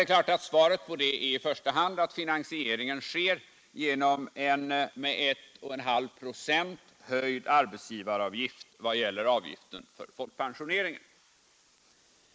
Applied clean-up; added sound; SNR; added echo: neural mask model Resemble Enhance denoiser.